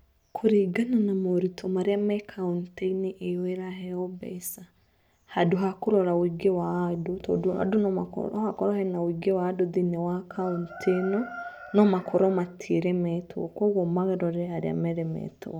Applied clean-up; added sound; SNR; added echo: none; none; none; none.